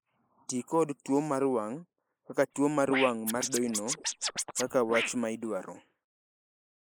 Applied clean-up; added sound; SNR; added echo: neural mask model Resemble Enhance denoiser.